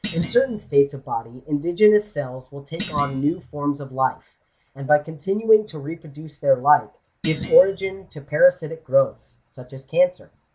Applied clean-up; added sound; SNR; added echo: none; Thump, thud; 13 dB; none.